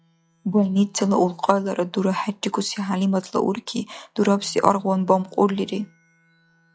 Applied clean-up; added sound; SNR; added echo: classical method log-MMSE.